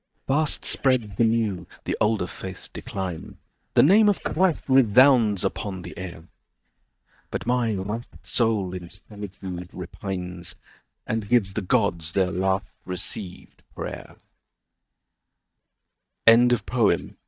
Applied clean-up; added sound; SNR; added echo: neural mask model DeepFilterNet 3.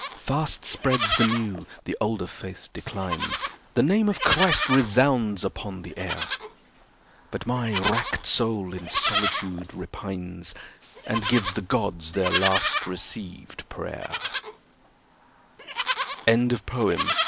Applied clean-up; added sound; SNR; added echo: none; Livestock, farm animals, working animals; 2 dB; none.